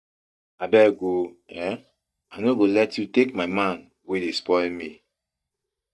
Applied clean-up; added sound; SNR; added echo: neural mask model DeepFilterNet 3.